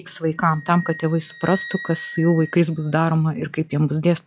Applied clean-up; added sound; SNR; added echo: classical method log-MMSE.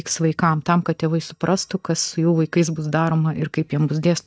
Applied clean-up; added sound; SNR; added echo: neural mask model DeepFilterNet 3.